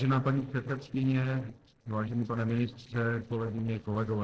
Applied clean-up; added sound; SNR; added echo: neural separator model SepFormer DNS4.